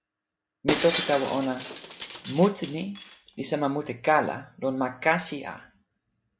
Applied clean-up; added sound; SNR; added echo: none; Shatter; 5 dB; none.